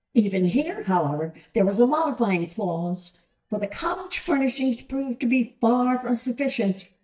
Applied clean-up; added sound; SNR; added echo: neural mask model DeepFilterNet 3.